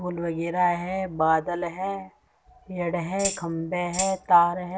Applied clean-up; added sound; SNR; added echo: none; Tambourine; 8 dB; none.